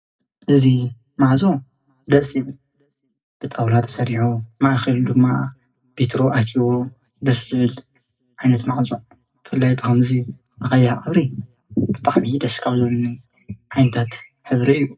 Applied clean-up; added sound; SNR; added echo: none; none; none; reverberation time 0.2 s.